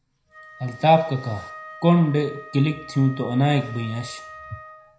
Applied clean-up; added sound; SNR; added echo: none; Wind instrument, woodwind instrument; 18 dB; reverberation time 0.5 s.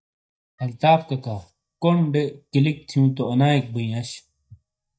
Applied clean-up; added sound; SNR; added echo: neural mask model DeepFilterNet 3.